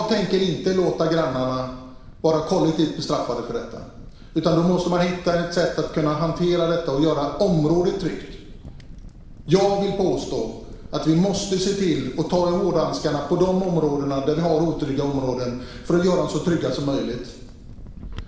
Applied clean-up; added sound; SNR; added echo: none; Crackle; 17 dB; reverberation time 1.1 s.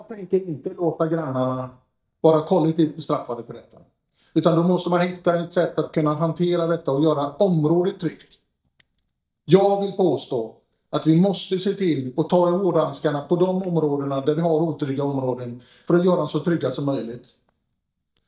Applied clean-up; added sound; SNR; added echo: neural mask model DeepFilterNet 3.